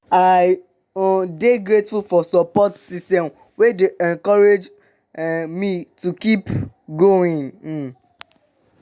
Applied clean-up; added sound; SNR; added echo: none; none; none; none.